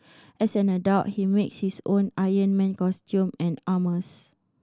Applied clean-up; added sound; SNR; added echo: none; none; none; none.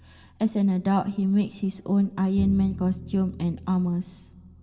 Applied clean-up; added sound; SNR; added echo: none; Bowed string instrument; 15 dB; reverberation time 2.0 s.